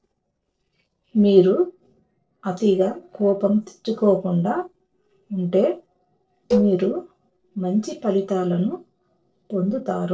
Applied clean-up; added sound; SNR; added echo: neural separator model SepFormer DNS4.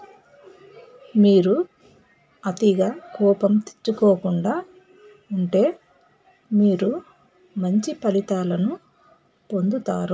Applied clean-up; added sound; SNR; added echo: none; none; none; none.